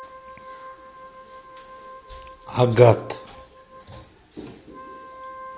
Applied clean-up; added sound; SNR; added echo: none; Wind instrument, woodwind instrument; 18 dB; none.